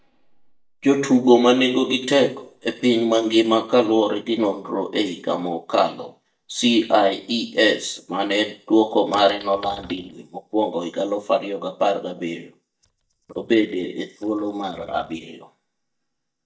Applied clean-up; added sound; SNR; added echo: neural mask model DeepFilterNet 3.